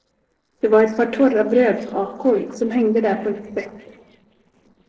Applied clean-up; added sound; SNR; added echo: neural separator model SepFormer DNS4.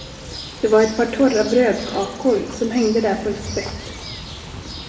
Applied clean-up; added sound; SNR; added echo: none; Bird; 13 dB; reverberation time 1.7 s.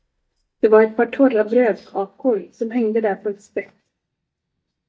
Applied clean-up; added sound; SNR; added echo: neural mask model DeepFilterNet 3.